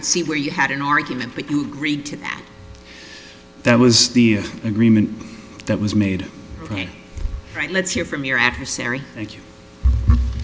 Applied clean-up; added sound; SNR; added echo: none; none; none; none.